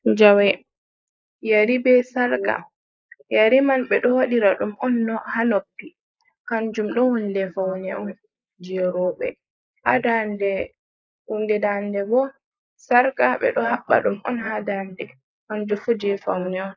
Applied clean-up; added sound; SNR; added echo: neural mask model Resemble Enhance denoiser.